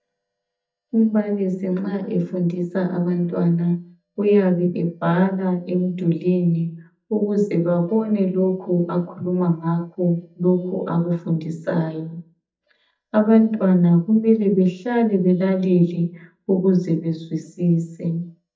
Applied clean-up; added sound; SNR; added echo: neural mask model DeepFilterNet 3.